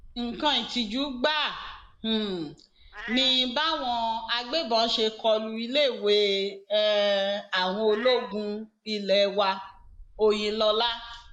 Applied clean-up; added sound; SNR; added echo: neural mask model Resemble Enhance denoiser.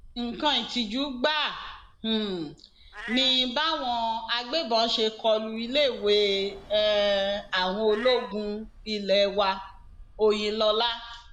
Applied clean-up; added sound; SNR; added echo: none; Bus + Meow; 19 dB; none.